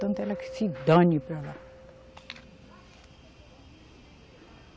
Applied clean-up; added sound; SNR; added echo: none; Keyboard (musical); 15 dB; none.